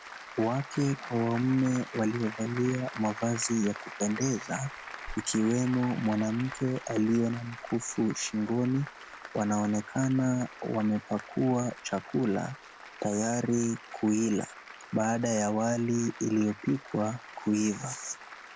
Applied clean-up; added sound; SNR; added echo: none; Applause; 15 dB; none.